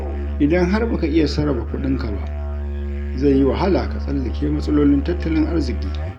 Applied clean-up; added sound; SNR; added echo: none; Musical instrument; 3 dB; none.